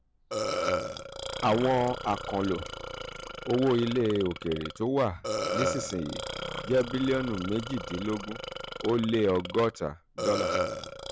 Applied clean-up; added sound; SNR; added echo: none; Burping, eructation; 5 dB; none.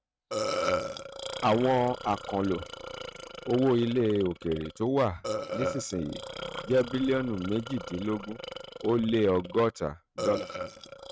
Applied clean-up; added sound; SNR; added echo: neural mask model RNNoise.